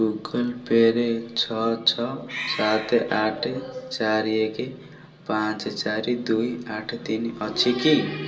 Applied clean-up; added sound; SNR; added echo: none; none; none; reverberation time 0.2 s.